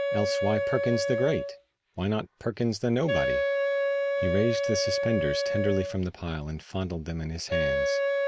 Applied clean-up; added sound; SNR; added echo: none; Wind instrument, woodwind instrument; -1 dB; none.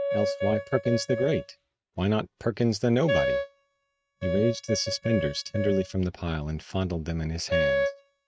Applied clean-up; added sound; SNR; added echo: neural mask model RNNoise.